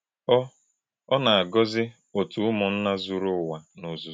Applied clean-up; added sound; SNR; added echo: none; none; none; none.